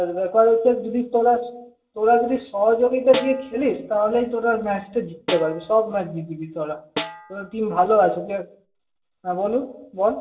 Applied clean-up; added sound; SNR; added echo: none; Snare drum; 12 dB; reverberation time 0.2 s.